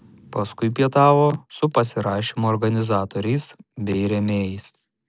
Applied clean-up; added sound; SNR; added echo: none; none; none; none.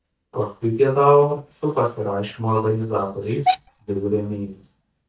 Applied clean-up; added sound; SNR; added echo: neural mask model DeepFilterNet 3.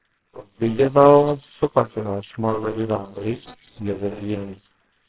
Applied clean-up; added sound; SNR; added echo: neural separator model SepFormer WHAMR!.